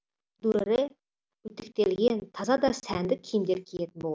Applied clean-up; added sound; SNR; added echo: none; none; none; none.